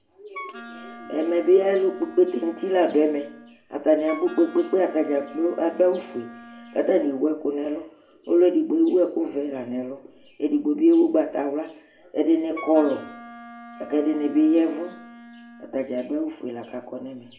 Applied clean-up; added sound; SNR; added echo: none; Wind instrument, woodwind instrument; 18 dB; reverberation time 0.4 s.